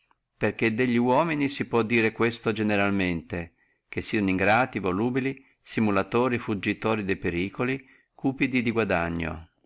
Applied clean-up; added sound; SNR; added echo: none; none; none; none.